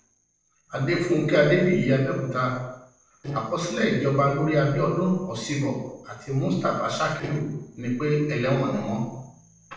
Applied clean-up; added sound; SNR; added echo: neural separator model SepFormer DNS4.